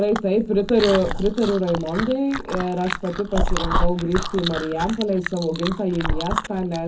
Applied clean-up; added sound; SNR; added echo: none; Chewing, mastication; 4 dB; reverberation time 0.4 s.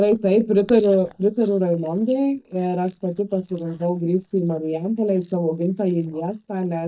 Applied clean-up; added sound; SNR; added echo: neural mask model DeepFilterNet 3.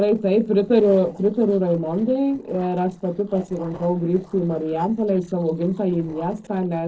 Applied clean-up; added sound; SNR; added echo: neural separator model SepFormer DNS4.